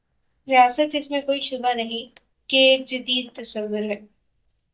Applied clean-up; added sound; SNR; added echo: neural mask model DeepFilterNet 3.